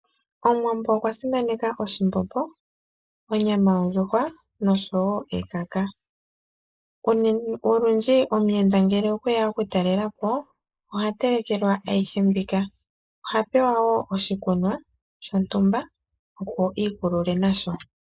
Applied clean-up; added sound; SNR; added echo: neural mask model Resemble Enhance denoiser.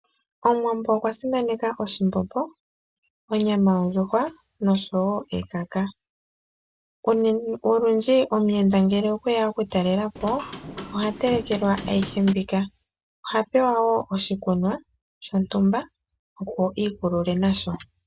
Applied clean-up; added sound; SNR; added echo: none; Hammer / Wood; 11 dB; none.